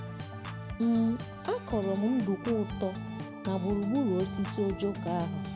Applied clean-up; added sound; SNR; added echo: none; Organ; 7 dB; none.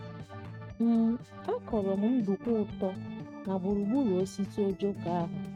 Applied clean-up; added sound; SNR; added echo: neural mask model RNNoise.